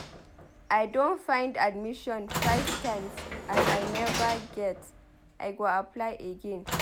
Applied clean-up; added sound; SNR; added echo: none; Train; 4 dB; none.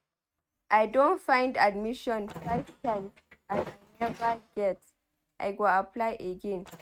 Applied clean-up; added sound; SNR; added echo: neural mask model RNNoise.